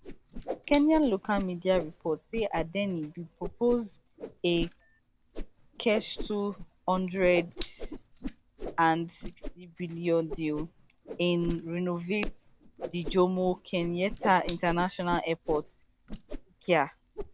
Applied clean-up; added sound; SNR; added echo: none; Whoosh, swoosh, swish; 10 dB; none.